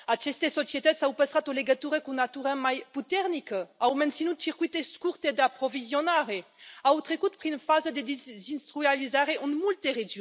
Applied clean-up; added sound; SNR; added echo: none; none; none; none.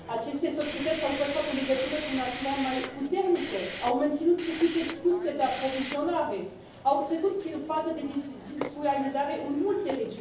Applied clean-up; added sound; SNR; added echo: none; Hiss; 12 dB; reverberation time 0.7 s.